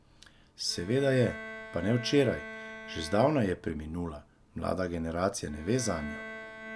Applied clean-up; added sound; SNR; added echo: none; Bowed string instrument; 14 dB; none.